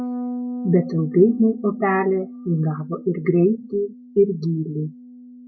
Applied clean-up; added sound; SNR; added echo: none; Bass guitar; 12 dB; none.